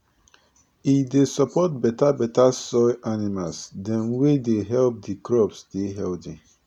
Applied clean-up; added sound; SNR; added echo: none; none; none; none.